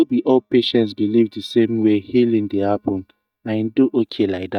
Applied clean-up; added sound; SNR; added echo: neural mask model DeepFilterNet 3.